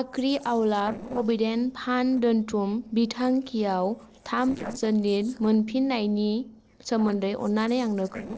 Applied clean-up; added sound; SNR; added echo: neural separator model SepFormer DNS4.